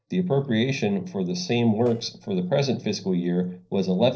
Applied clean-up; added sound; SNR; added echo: neural separator model SepFormer DNS4.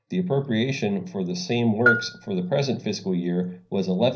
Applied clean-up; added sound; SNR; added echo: none; Bell; 5 dB; reverberation time 0.5 s.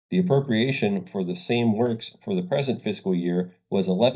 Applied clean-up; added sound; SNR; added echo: neural mask model DeepFilterNet 3.